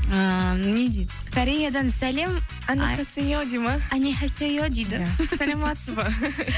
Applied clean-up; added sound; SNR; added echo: none; none; none; none.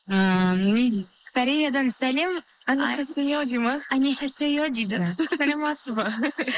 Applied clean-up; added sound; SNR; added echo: neural mask model Resemble Enhance denoiser.